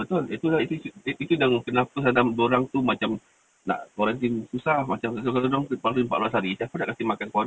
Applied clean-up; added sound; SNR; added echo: none; none; none; none.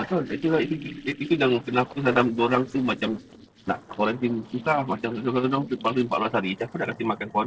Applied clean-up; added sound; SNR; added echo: neural separator model SepFormer DNS4.